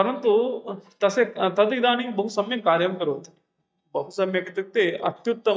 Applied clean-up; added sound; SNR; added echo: neural mask model DeepFilterNet 3.